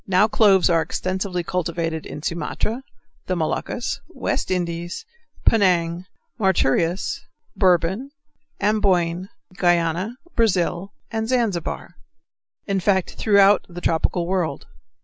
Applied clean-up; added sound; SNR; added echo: none; none; none; none.